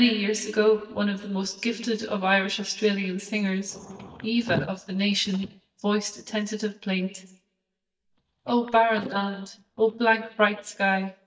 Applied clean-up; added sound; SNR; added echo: neural mask model DeepFilterNet 3.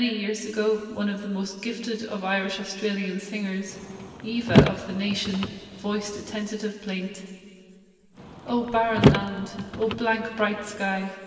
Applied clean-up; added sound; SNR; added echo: none; Car; -2 dB; reverberation time 2.9 s.